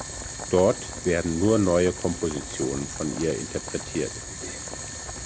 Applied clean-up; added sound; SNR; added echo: none; Boiling; 8 dB; none.